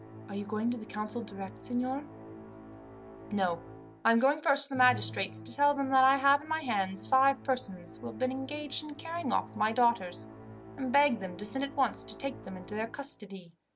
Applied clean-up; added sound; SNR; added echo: none; Musical instrument; 16 dB; none.